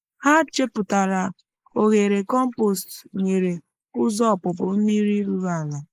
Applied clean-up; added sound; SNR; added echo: neural mask model Resemble Enhance denoiser.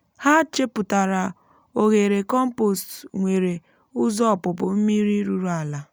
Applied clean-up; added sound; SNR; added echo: none; none; none; none.